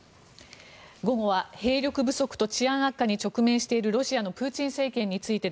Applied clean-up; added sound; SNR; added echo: none; none; none; none.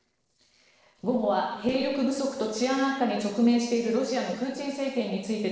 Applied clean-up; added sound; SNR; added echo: neural separator model SepFormer DNS4.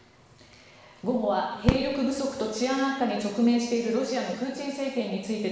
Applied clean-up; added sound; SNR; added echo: none; Fireworks; 8 dB; reverberation time 1.1 s.